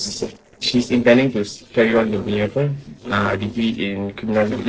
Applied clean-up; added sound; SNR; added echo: neural separator model SepFormer DNS4.